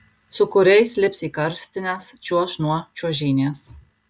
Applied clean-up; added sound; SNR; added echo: none; none; none; none.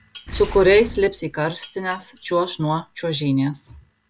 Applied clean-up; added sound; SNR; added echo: none; Boom + Dishes, pots, and pans; 12 dB; none.